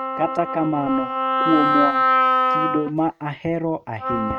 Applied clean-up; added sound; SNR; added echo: neural mask model RNNoise.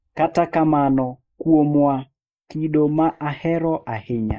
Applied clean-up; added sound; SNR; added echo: neural mask model Resemble Enhance denoiser.